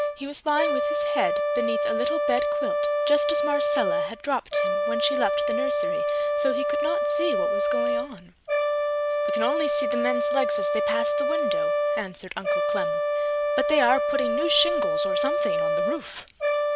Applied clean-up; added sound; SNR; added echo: none; Brass instrument; -5 dB; none.